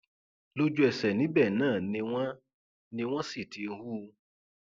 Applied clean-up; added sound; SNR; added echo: none; none; none; none.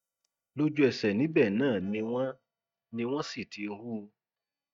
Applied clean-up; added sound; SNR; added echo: neural mask model DeepFilterNet 3.